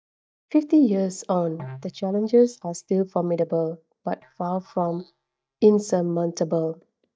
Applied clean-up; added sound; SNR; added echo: neural mask model DeepFilterNet 3.